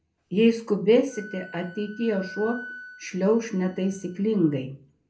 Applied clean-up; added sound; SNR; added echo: none; Wind instrument, woodwind instrument; 19 dB; reverberation time 0.3 s.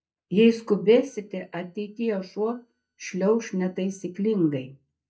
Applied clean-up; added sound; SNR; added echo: neural mask model DeepFilterNet 3.